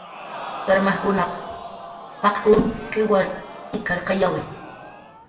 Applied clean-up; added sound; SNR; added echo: none; Crowd; 13 dB; reverberation time 0.8 s.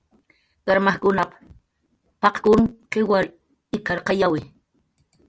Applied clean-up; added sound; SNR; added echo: none; none; none; none.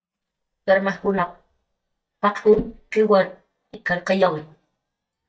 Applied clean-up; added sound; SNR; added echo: neural mask model DeepFilterNet 3.